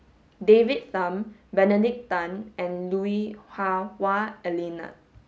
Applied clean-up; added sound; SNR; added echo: none; none; none; none.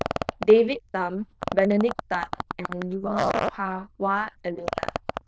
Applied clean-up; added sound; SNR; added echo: neural diffusion model UNIVERSE++.